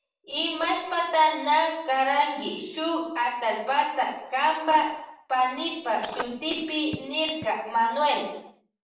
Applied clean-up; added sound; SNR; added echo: neural separator model SepFormer DNS4.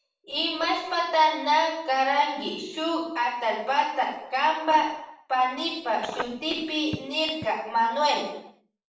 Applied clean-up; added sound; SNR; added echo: none; Telephone; 12 dB; reverberation time 0.7 s.